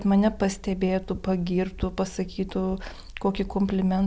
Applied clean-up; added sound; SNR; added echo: none; none; none; none.